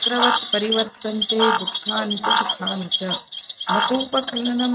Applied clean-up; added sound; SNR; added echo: neural mask model RNNoise.